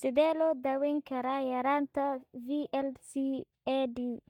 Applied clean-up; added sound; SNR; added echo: neural mask model DeepFilterNet 3.